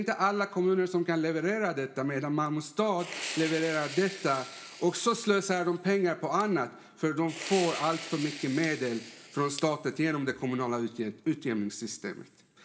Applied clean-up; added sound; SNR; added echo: none; Fire; 13 dB; reverberation time 0.5 s.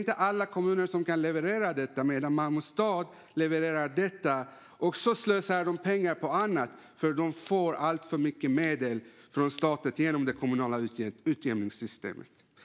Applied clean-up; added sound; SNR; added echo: none; none; none; none.